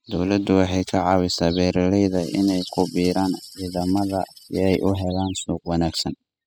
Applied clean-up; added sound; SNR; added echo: classical method spectral subtraction.